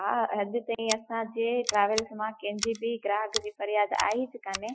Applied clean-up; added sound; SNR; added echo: classical method Wiener filter.